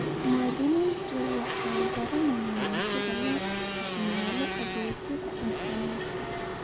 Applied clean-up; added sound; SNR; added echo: none; Mechanisms + Motorcycle; 1 dB; none.